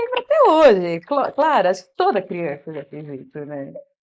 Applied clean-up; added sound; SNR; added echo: neural mask model Resemble Enhance denoiser.